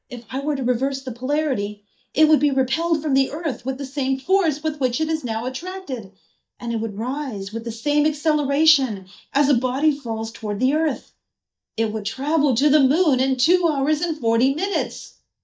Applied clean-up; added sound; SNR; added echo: neural mask model DeepFilterNet 3.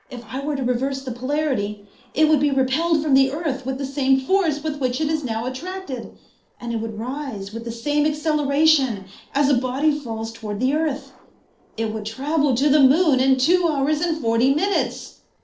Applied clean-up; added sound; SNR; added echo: neural separator model SepFormer DNS4.